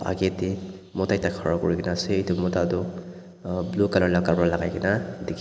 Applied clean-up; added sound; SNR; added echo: none; none; none; none.